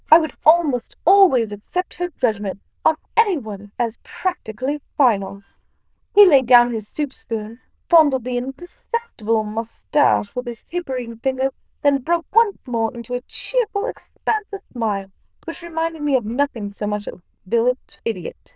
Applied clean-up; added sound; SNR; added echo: neural diffusion model UNIVERSE++.